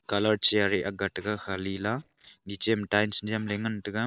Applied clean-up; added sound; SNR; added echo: neural separator model SepFormer DNS4.